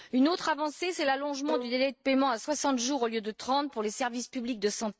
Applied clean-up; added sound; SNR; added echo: neural mask model RNNoise.